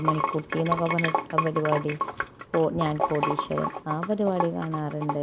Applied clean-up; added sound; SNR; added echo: none; Sink (filling or washing) / Water; 2 dB; none.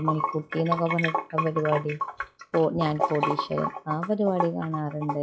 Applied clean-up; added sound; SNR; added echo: classical method log-MMSE.